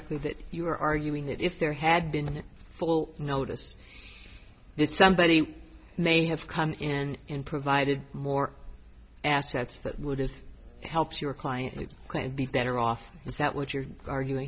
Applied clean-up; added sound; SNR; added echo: none; none; none; none.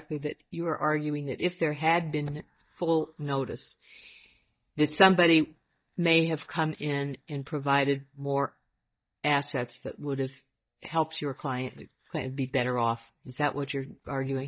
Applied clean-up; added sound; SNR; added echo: neural mask model DeepFilterNet 3.